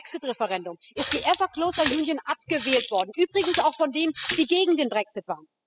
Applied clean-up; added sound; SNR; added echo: classical method spectral subtraction.